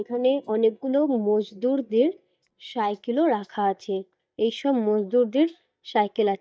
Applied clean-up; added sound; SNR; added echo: neural mask model DeepFilterNet 3.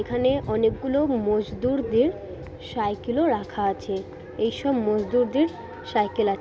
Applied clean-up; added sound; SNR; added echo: none; none; none; none.